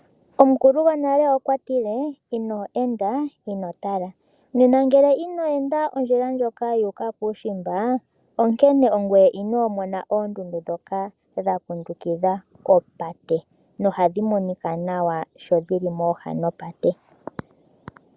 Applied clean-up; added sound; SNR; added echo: none; none; none; none.